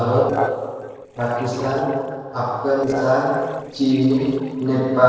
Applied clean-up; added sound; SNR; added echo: neural separator model SepFormer DNS4.